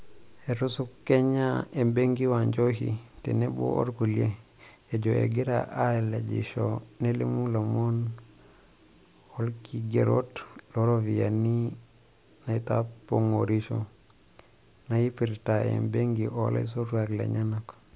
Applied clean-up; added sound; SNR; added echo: none; none; none; none.